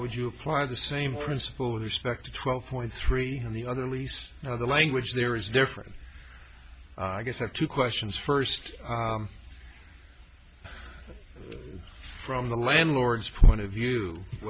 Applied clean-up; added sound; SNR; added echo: none; Brass instrument; 16 dB; none.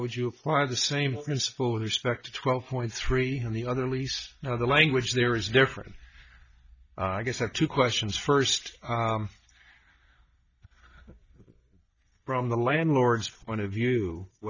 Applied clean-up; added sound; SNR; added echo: neural mask model DeepFilterNet 3.